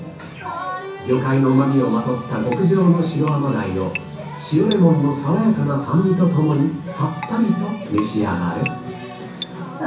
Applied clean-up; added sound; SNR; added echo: none; Keyboard (musical); 16 dB; reverberation time 0.6 s.